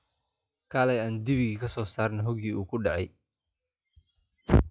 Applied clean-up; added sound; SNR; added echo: classical method log-MMSE.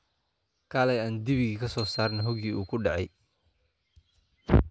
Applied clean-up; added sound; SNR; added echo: none; Bicycle bell; 15 dB; none.